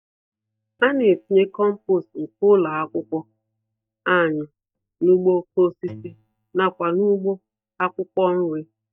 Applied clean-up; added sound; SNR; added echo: neural mask model DeepFilterNet 3.